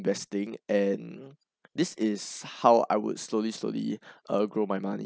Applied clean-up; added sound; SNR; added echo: none; none; none; none.